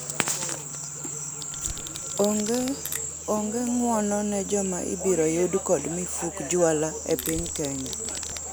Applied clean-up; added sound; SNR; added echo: none; Domestic sounds, home sounds + Crackle; 12 dB; none.